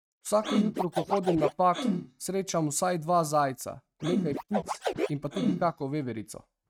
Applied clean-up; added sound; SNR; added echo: neural mask model RNNoise.